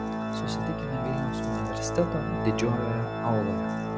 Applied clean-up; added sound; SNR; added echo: none; Organ; -2 dB; none.